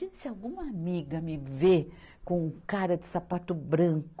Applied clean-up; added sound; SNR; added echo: none; none; none; none.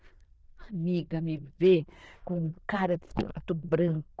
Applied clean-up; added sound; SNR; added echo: neural diffusion model UNIVERSE++.